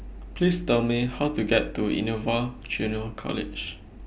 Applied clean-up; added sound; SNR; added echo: none; none; none; none.